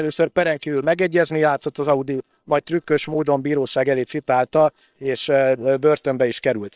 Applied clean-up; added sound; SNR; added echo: neural separator model SepFormer WHAM!.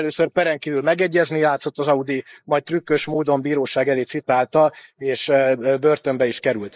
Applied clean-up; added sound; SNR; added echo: neural mask model Resemble Enhance denoiser.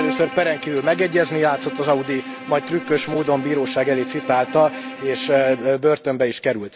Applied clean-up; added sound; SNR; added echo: none; Bowed string instrument; 12 dB; none.